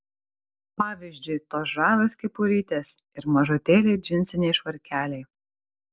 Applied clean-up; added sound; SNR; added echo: none; none; none; none.